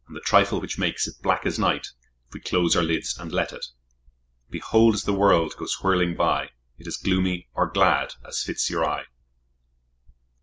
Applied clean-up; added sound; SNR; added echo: none; none; none; none.